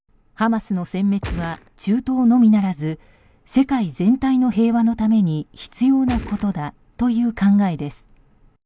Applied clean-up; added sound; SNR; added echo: none; Gunshot, gunfire; 10 dB; none.